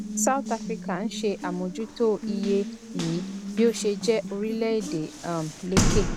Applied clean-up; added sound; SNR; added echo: none; Water tap, faucet; 3 dB; none.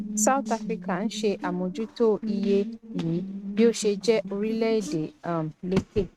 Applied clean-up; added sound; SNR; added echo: neural mask model RNNoise.